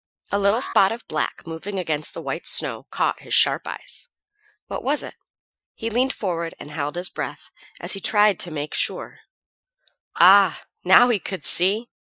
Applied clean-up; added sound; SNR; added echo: classical method Wiener filter.